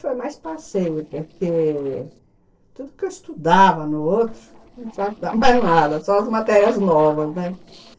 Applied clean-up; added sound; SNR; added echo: neural separator model SepFormer DNS4.